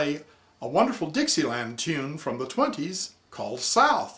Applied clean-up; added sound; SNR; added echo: none; none; none; none.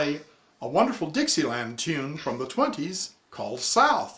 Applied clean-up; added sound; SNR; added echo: neural mask model Resemble Enhance denoiser.